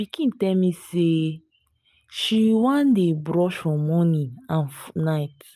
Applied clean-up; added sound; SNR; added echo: none; none; none; none.